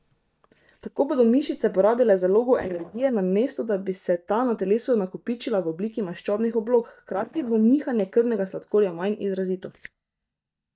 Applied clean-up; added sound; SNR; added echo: neural mask model DeepFilterNet 3.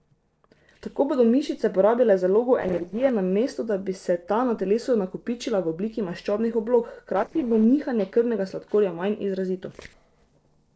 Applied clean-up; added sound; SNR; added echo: neural separator model SepFormer DNS4.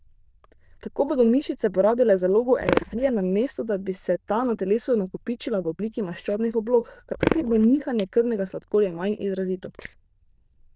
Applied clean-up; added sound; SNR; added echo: neural diffusion model UNIVERSE++.